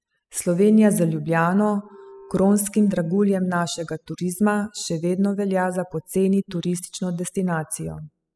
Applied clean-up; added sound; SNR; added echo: classical method spectral subtraction.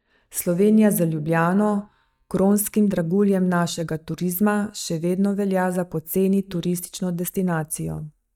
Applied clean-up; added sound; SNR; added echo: neural mask model DeepFilterNet 3.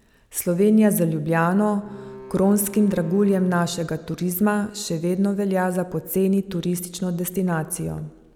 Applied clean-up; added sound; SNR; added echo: none; Bowed string instrument; 18 dB; none.